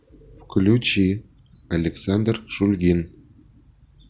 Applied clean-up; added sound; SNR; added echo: none; none; none; none.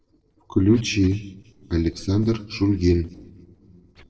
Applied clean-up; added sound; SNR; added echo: neural separator model SepFormer DNS4.